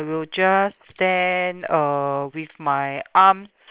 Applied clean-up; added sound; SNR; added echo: neural separator model SepFormer WHAM!.